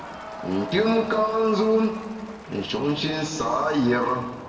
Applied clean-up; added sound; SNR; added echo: none; Crowd; 14 dB; reverberation time 1.8 s.